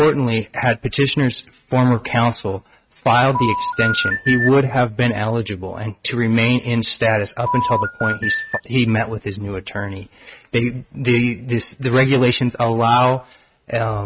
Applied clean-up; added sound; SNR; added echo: neural mask model RNNoise.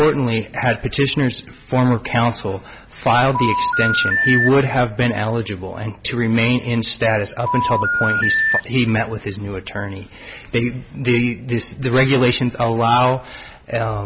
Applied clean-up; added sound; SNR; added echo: none; Telephone; -1 dB; none.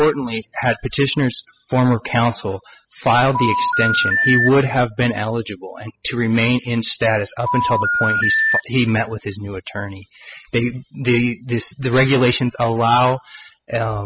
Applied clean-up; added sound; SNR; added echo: classical method spectral subtraction.